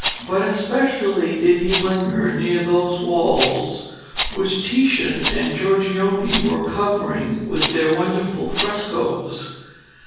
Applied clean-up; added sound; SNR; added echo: none; Rattle; 9 dB; reverberation time 1.3 s.